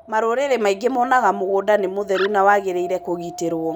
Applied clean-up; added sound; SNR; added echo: none; Animal + Wind; 15 dB; none.